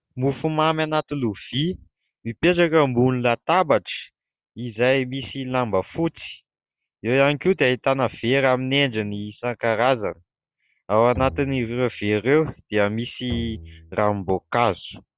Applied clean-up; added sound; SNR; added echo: none; Bowed string instrument; 15 dB; none.